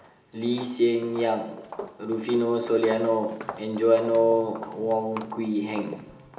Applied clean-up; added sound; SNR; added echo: none; Walk, footsteps; 16 dB; reverberation time 0.8 s.